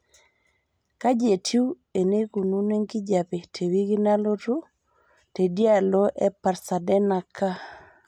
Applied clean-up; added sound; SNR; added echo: none; none; none; none.